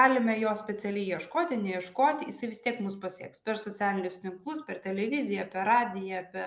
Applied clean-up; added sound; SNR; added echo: none; none; none; none.